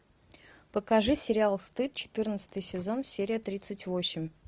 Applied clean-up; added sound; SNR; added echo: none; none; none; none.